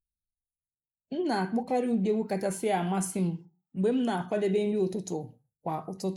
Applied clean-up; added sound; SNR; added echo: neural mask model Resemble Enhance denoiser.